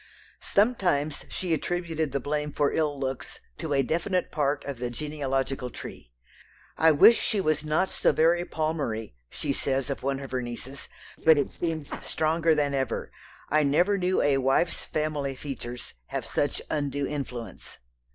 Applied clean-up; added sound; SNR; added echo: neural separator model SepFormer DNS4.